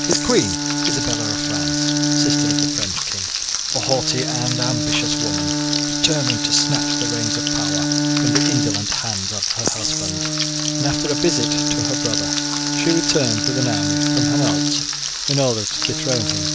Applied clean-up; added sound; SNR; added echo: none; Bowed string instrument + Frying (food); -4 dB; none.